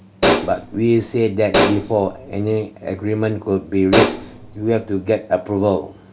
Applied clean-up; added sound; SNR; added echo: none; Hi-hat; 1 dB; none.